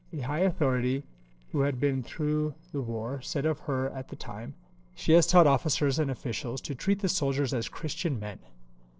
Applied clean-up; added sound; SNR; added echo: neural separator model SepFormer DNS4.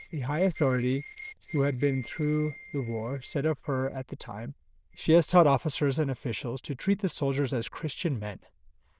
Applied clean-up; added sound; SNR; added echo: neural diffusion model UNIVERSE++.